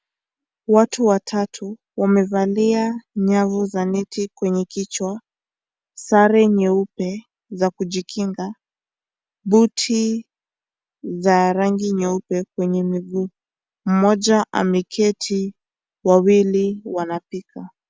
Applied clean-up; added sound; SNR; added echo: none; none; none; none.